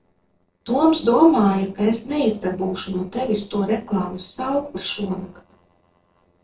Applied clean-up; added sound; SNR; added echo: neural separator model SepFormer DNS4.